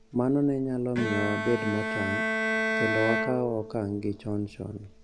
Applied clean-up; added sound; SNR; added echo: none; Bowed string instrument; 2 dB; none.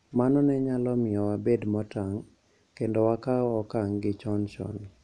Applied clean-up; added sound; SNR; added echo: none; none; none; none.